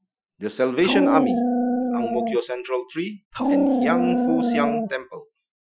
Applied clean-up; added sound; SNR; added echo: classical method Wiener filter.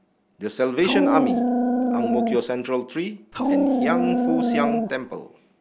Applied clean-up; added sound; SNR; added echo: none; Dog; -5 dB; none.